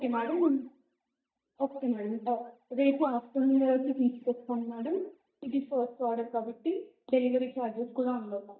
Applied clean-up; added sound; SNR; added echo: neural mask model DeepFilterNet 3.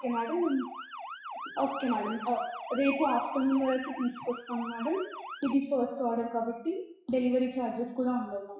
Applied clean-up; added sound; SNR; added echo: classical method WPE with log-MMSE.